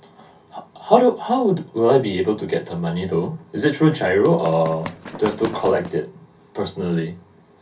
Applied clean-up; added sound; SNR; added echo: none; Run; 13 dB; reverberation time 0.3 s.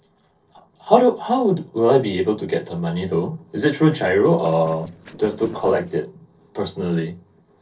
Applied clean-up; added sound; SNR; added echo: neural separator model SepFormer DNS4.